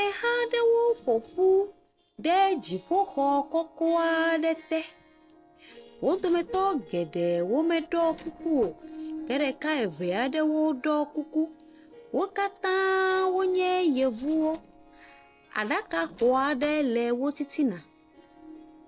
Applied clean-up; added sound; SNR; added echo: neural separator model SepFormer DNS4.